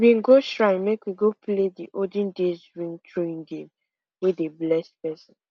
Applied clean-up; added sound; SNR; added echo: none; none; none; none.